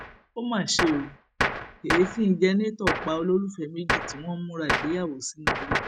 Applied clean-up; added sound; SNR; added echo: none; Gunshot, gunfire; 3 dB; none.